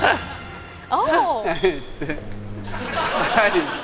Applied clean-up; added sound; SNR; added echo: none; Buzz; 10 dB; none.